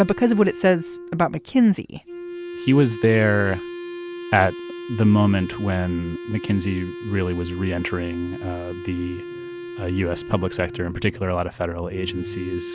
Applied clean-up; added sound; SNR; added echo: none; Wind instrument, woodwind instrument; 12 dB; none.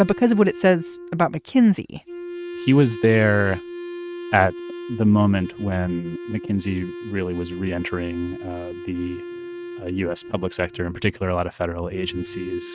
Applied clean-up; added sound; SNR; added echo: neural mask model RNNoise.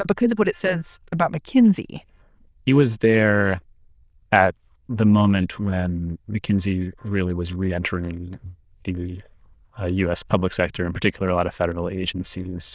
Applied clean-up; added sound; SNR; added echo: neural diffusion model UNIVERSE++.